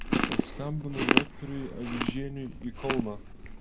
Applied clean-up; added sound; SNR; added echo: none; Chewing, mastication; -5 dB; none.